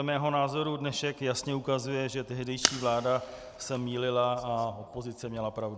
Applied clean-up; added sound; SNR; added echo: none; Fire; 5 dB; none.